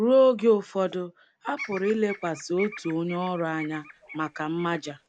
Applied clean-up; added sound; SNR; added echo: none; Bird vocalization, bird call, bird song; 17 dB; none.